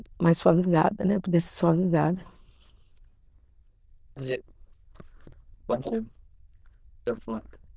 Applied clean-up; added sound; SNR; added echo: neural diffusion model UNIVERSE++.